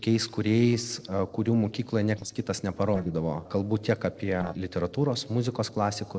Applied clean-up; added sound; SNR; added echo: neural separator model SepFormer DNS4.